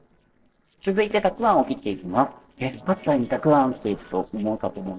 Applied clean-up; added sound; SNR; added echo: neural separator model SepFormer DNS4.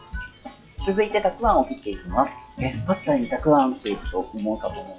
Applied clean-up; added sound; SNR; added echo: classical method WPE with log-MMSE.